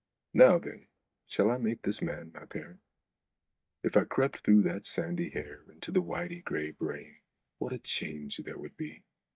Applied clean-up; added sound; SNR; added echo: neural mask model DeepFilterNet 3.